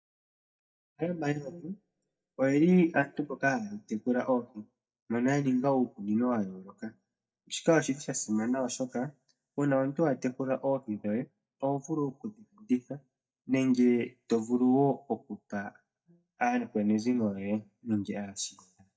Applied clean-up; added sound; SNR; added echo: neural mask model DeepFilterNet 3.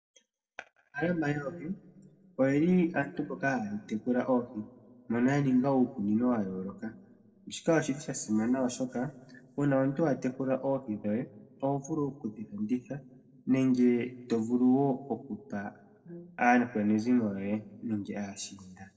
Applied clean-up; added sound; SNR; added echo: neural separator model SepFormer DNS4.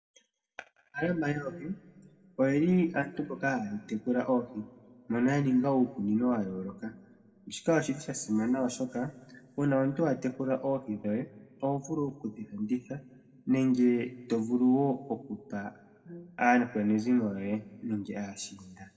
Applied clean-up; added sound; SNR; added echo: none; Brass instrument; 19 dB; reverberation time 1.1 s.